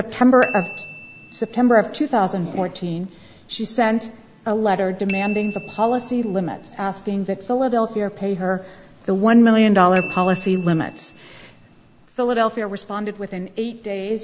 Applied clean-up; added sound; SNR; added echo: none; Bicycle bell; 16 dB; none.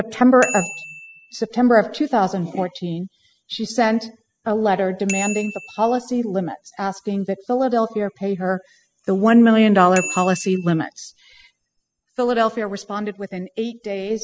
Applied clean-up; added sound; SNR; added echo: classical method spectral subtraction.